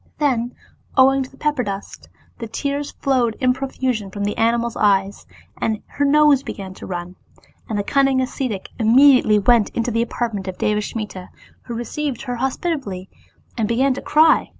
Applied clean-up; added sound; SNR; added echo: none; none; none; none.